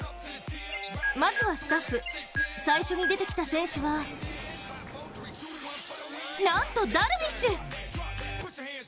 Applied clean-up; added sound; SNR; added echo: none; none; none; none.